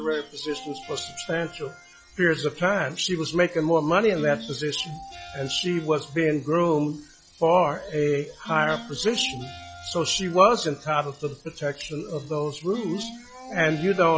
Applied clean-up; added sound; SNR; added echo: classical method log-MMSE.